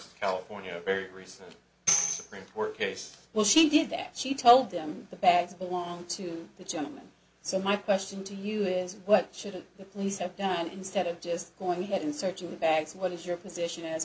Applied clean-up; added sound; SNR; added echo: none; Tambourine; 3 dB; none.